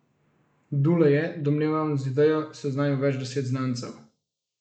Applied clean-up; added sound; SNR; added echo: neural mask model Resemble Enhance denoiser.